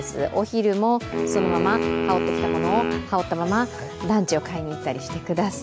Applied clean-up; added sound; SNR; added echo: none; Wind instrument, woodwind instrument; 2 dB; none.